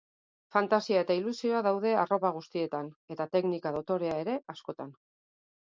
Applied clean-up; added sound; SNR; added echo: none; none; none; none.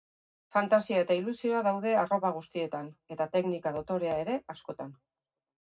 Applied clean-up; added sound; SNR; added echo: none; none; none; reverberation time 0.3 s.